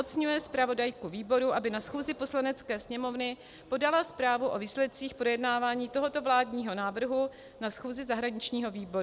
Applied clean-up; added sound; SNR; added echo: none; none; none; none.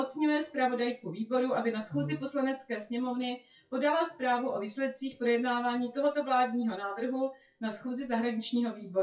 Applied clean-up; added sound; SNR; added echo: classical method WPE with log-MMSE.